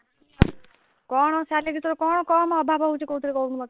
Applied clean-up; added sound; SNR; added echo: neural separator model SepFormer WHAM!.